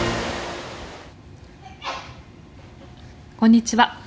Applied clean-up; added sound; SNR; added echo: none; none; none; none.